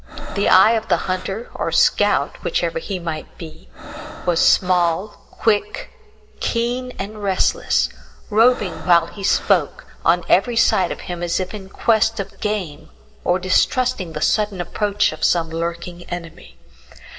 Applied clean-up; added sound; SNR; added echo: none; Breathing; 15 dB; reverberation time 1.0 s.